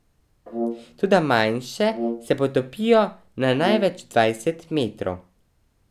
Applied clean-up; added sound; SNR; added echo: none; Brass instrument; 10 dB; none.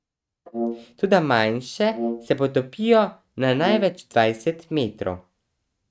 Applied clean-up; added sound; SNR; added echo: neural mask model RNNoise.